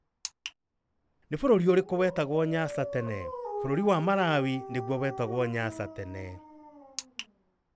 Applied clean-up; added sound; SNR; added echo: none; Dog; 12 dB; none.